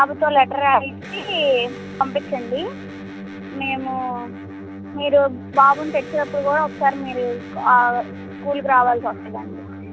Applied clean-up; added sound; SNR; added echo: none; Electric guitar; 13 dB; none.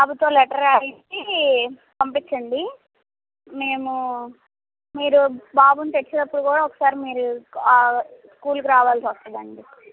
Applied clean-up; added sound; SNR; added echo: none; none; none; none.